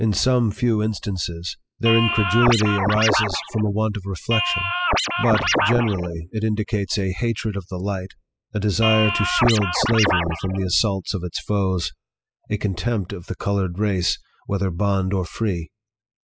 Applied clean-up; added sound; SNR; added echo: classical method spectral subtraction.